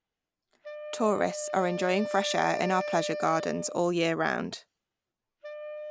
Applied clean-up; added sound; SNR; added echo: none; Wind instrument, woodwind instrument; 8 dB; none.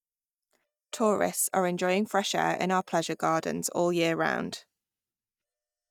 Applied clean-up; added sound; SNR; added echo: neural mask model DeepFilterNet 3.